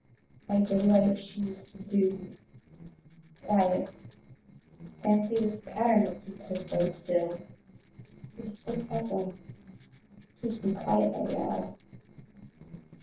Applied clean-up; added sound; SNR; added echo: neural separator model SepFormer DNS4.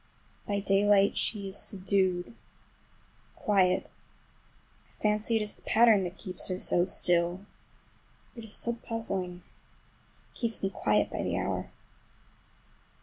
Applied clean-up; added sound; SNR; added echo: none; none; none; none.